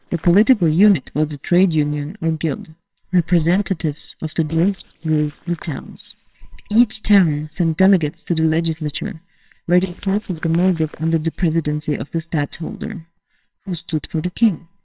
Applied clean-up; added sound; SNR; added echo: neural separator model SepFormer WHAMR!.